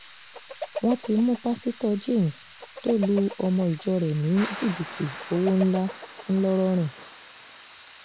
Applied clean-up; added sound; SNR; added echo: none; Chicken, rooster + Thunder / Rain; 13 dB; none.